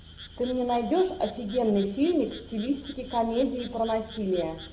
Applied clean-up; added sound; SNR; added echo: none; Frog; 20 dB; none.